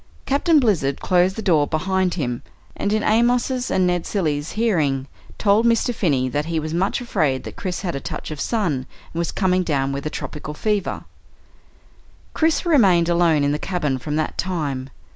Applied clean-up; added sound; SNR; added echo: none; none; none; none.